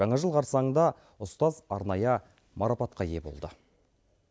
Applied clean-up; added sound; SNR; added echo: none; none; none; none.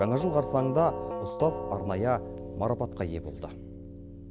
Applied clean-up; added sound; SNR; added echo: none; Doorbell; 7 dB; none.